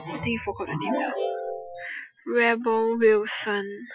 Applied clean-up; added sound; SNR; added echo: classical method Wiener filter.